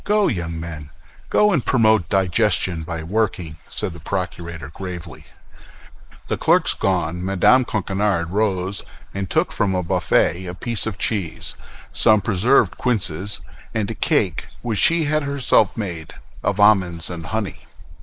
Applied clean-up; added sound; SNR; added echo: neural mask model Resemble Enhance denoiser.